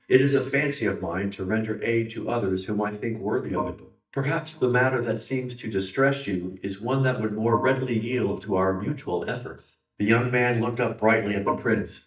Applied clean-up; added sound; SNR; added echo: neural mask model DeepFilterNet 3.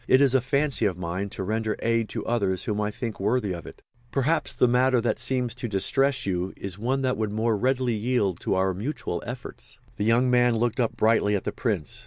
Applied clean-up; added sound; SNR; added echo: none; none; none; none.